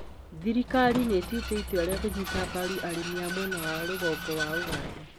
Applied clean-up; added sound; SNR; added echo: none; Vehicle; 5 dB; none.